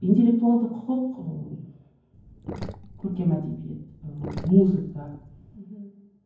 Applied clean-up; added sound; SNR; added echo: none; Sink (filling or washing); 14 dB; reverberation time 0.9 s.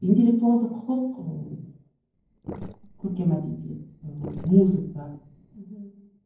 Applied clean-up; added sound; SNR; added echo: neural separator model SepFormer DNS4.